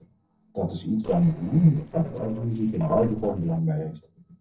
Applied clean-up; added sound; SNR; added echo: neural separator model SepFormer DNS4.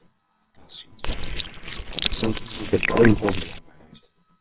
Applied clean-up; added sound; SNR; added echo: neural separator model SepFormer WHAMR!.